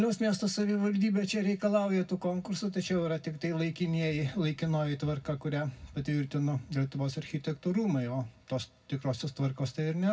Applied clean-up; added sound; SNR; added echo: none; none; none; reverberation time 0.4 s.